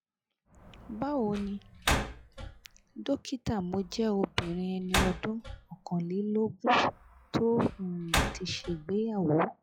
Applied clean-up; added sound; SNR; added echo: classical method log-MMSE.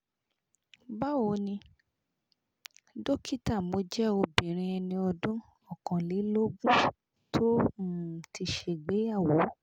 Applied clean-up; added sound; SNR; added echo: none; none; none; none.